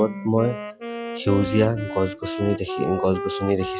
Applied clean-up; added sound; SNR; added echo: classical method log-MMSE.